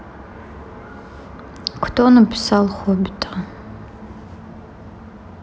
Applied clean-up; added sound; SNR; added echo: none; none; none; none.